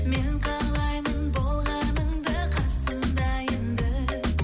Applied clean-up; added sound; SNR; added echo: none; none; none; none.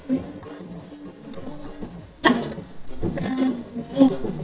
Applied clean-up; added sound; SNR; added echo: neural mask model DeepFilterNet 3.